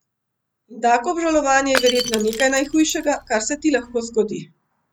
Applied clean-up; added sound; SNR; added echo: none; Shatter / Crushing; 11 dB; none.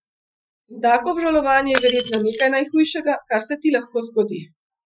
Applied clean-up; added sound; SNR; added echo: classical method Wiener filter.